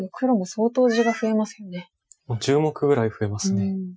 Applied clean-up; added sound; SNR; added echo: classical method Wiener filter.